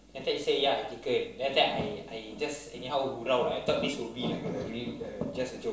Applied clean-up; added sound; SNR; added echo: none; none; none; reverberation time 0.6 s.